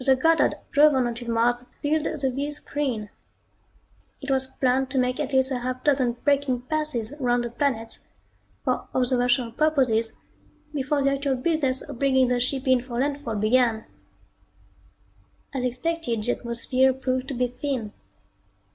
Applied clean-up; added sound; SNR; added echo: none; none; none; none.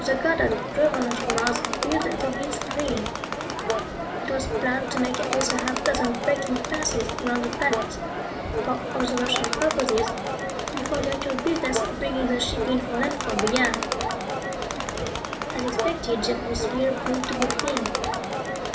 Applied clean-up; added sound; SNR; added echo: none; Crowd; 0 dB; reverberation time 0.5 s.